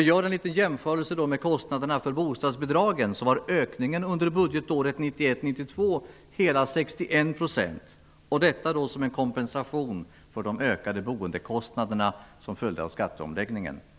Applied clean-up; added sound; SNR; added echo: none; none; none; none.